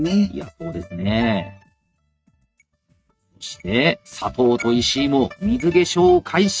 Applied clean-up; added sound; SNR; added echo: neural mask model RNNoise.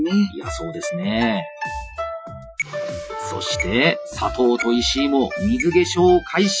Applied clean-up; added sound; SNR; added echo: classical method Wiener filter.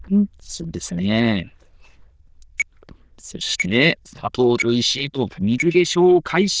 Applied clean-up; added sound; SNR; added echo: neural diffusion model UNIVERSE++.